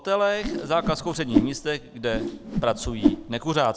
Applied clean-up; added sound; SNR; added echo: none; Whoosh, swoosh, swish; 1 dB; none.